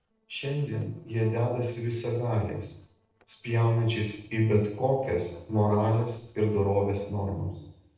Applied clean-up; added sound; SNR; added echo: neural separator model SepFormer DNS4.